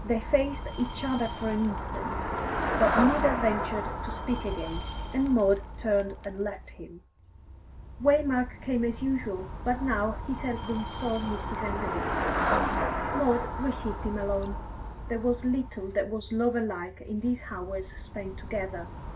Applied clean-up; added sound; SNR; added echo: none; Traffic noise, roadway noise / Bicycle + Glass; 4 dB; none.